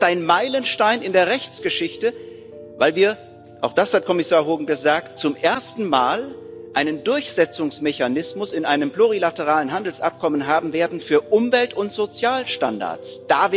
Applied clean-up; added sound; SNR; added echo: none; Piano; 18 dB; none.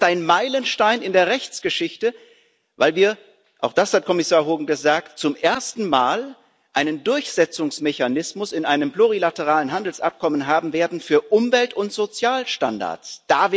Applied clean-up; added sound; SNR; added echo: none; none; none; none.